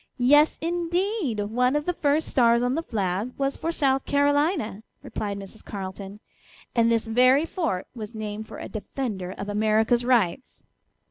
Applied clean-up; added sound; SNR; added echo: none; none; none; none.